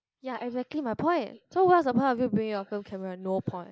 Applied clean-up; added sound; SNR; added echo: neural mask model Resemble Enhance denoiser.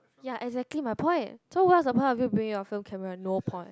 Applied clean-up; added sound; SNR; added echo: none; none; none; none.